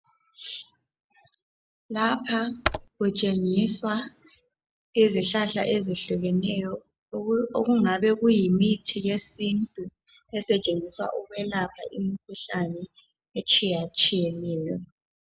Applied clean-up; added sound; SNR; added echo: none; Computer keyboard; 6 dB; none.